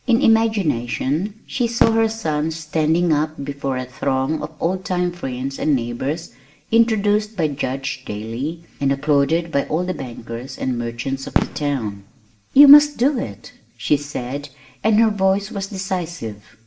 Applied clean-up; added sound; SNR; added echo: none; Fireworks; 9 dB; reverberation time 0.5 s.